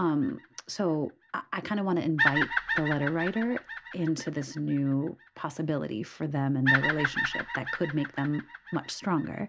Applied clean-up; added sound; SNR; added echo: none; Bird vocalization, bird call, bird song; 4 dB; none.